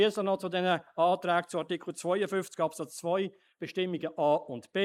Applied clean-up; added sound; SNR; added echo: neural mask model Resemble Enhance denoiser.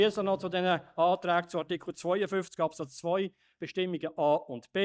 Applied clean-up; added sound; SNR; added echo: neural mask model DeepFilterNet 3.